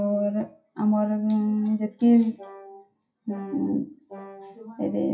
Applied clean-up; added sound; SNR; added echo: classical method WPE with log-MMSE.